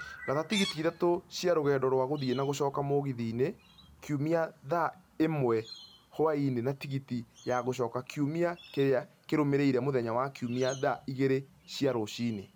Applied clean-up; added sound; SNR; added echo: none; Chirp, tweet; 19 dB; none.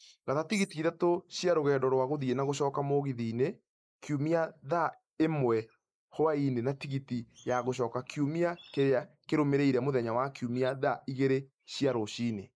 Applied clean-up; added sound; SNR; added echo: neural mask model Resemble Enhance denoiser.